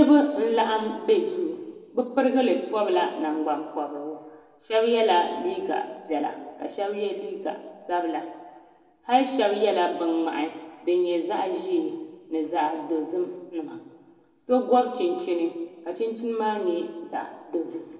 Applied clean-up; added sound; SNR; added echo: none; none; none; reverberation time 1.5 s.